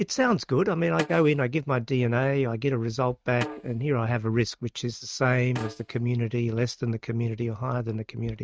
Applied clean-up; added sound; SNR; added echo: neural mask model RNNoise.